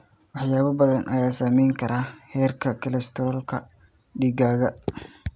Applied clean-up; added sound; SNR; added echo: none; none; none; none.